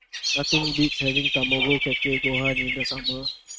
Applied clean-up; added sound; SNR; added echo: neural mask model RNNoise.